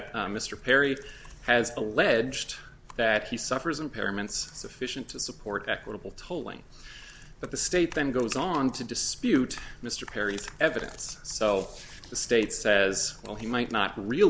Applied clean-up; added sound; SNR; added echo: none; none; none; none.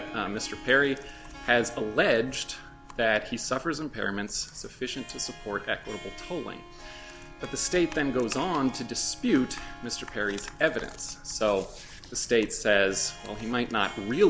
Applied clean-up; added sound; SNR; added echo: none; Harp; 18 dB; none.